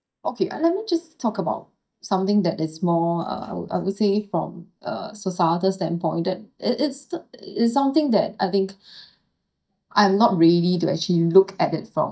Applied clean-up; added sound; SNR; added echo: neural mask model DeepFilterNet 3.